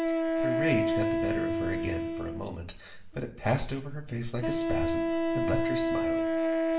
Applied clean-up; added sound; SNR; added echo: none; Wind instrument, woodwind instrument; -4 dB; reverberation time 0.7 s.